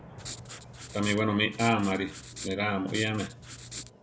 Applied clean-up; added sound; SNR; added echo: none; Fireworks + Writing; 13 dB; none.